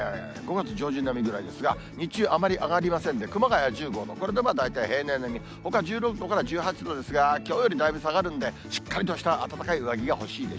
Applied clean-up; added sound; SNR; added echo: none; none; none; none.